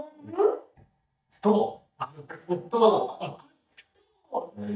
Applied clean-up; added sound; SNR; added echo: neural mask model DeepFilterNet 3.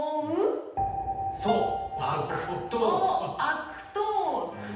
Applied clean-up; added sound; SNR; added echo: none; Piano; 12 dB; reverberation time 0.9 s.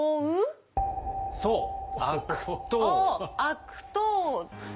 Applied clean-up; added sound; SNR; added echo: none; none; none; none.